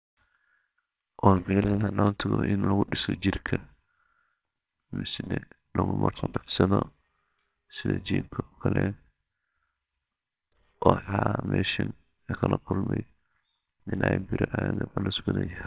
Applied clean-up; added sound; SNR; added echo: neural separator model SepFormer WHAMR!.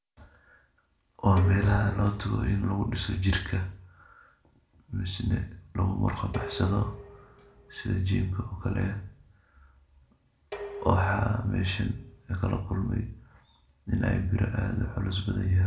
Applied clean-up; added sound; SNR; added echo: none; Dishes, pots, and pans; 16 dB; reverberation time 0.4 s.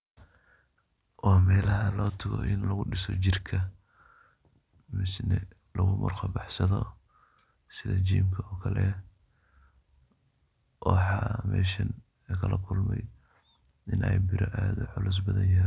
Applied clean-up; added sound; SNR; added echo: none; none; none; none.